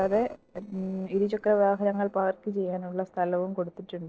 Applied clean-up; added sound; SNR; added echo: neural separator model SepFormer DNS4.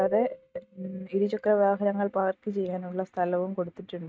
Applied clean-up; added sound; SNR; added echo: neural mask model RNNoise.